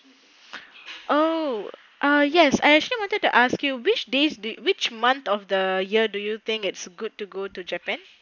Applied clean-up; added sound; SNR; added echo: none; none; none; none.